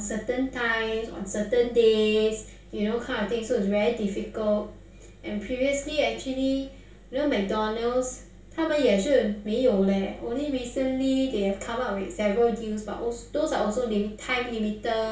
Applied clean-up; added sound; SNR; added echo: none; none; none; reverberation time 0.2 s.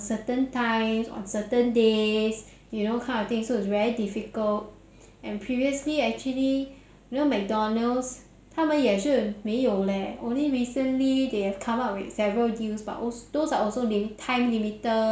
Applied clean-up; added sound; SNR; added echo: none; none; none; none.